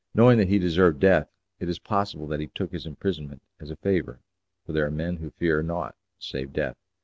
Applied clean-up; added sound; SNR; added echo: none; none; none; none.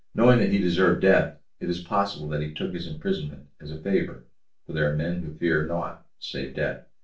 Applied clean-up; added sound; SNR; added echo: none; none; none; reverberation time 0.3 s.